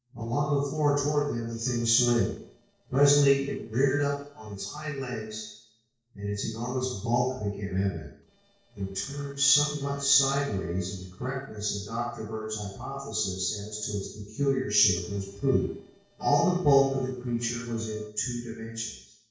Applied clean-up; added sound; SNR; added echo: neural separator model SepFormer DNS4.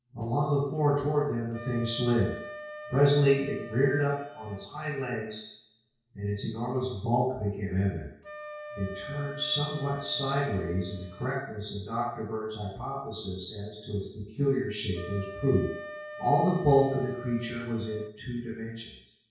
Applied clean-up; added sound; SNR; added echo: none; Wind instrument, woodwind instrument; 17 dB; reverberation time 0.6 s.